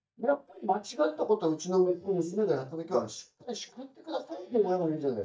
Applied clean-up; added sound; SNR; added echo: neural mask model DeepFilterNet 3.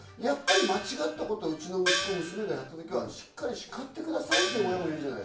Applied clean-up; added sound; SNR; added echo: none; Gong; 0 dB; reverberation time 0.4 s.